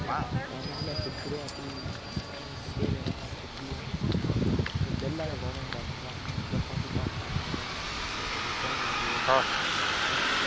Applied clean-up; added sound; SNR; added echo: none; Bus; -1 dB; none.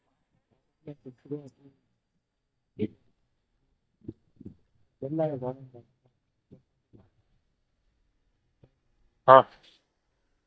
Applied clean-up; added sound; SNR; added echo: neural mask model DeepFilterNet 3.